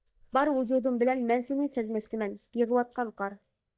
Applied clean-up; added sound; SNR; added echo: neural mask model DeepFilterNet 3.